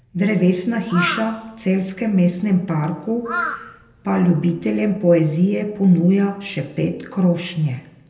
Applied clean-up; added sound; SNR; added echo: none; Crow; 11 dB; reverberation time 0.7 s.